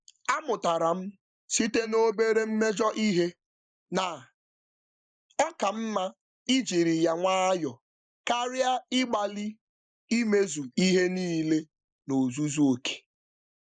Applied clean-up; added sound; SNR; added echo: neural mask model Resemble Enhance denoiser.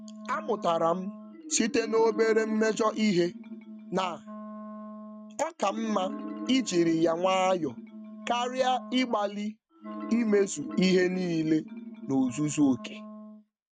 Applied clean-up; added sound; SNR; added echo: neural mask model RNNoise.